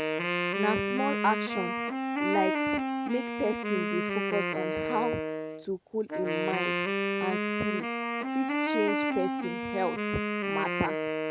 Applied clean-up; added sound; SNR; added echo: none; Wind instrument, woodwind instrument; -3 dB; none.